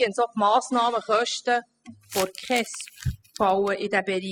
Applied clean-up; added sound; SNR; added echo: classical method spectral subtraction.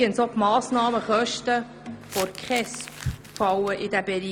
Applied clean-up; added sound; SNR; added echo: none; Crumpling, crinkling; 15 dB; none.